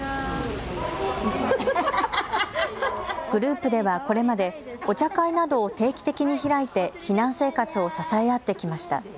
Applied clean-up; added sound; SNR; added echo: none; none; none; none.